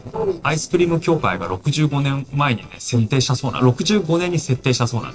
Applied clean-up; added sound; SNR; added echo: neural separator model SepFormer DNS4.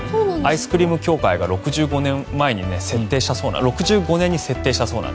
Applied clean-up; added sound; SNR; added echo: none; none; none; none.